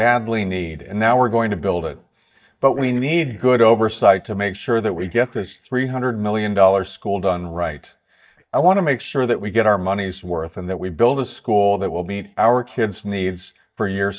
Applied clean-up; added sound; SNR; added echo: neural mask model DeepFilterNet 3.